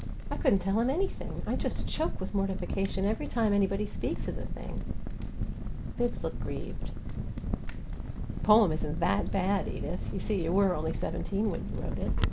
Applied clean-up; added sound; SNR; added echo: none; Crackle; 1 dB; none.